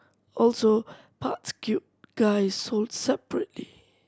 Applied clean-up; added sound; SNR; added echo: none; none; none; none.